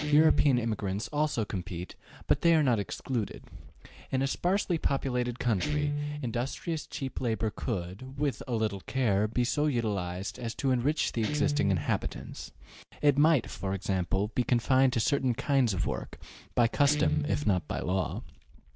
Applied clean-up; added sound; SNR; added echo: none; Guitar; 11 dB; none.